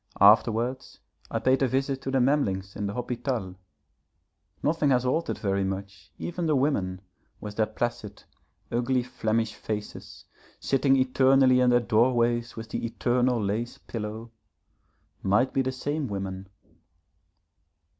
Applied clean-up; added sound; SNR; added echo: none; none; none; none.